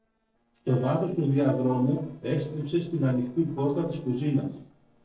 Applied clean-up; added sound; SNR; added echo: neural separator model SepFormer DNS4.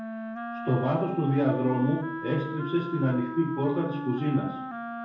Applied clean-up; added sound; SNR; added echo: none; Wind instrument, woodwind instrument; 8 dB; reverberation time 0.7 s.